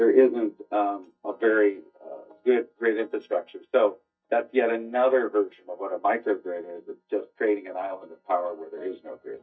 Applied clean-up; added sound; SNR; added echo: neural mask model DeepFilterNet 3.